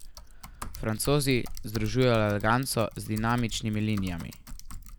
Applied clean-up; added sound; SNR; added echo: none; Typing; 10 dB; none.